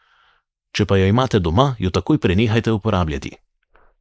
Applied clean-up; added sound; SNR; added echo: neural mask model Resemble Enhance denoiser.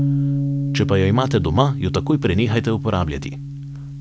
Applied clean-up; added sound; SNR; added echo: none; Bass guitar; 3 dB; none.